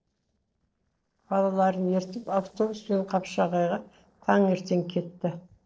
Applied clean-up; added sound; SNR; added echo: neural separator model SepFormer DNS4.